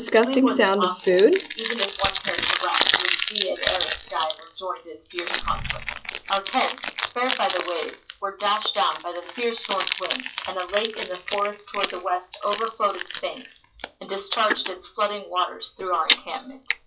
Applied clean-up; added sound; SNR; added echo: classical method WPE with log-MMSE.